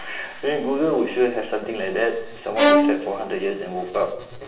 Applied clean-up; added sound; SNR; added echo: none; Bowed string instrument; -4 dB; reverberation time 0.8 s.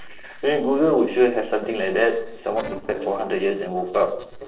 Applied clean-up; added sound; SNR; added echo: neural separator model SepFormer DNS4.